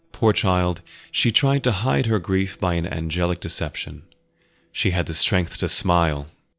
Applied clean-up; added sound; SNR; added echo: neural separator model SepFormer DNS4.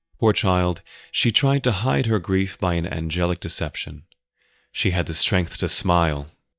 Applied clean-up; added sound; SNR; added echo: neural mask model DeepFilterNet 3.